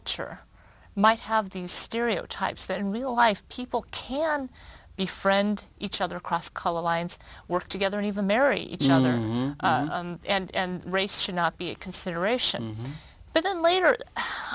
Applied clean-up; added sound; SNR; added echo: none; none; none; none.